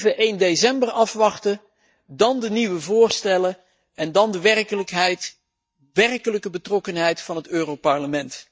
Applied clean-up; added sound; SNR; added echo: neural mask model DeepFilterNet 3.